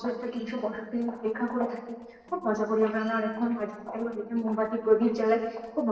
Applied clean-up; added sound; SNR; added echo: neural separator model SepFormer DNS4.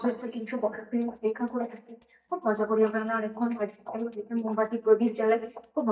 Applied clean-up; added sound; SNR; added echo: neural mask model DeepFilterNet 3.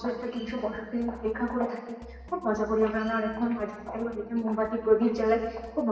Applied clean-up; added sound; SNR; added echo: none; Drum kit; 20 dB; reverberation time 1.2 s.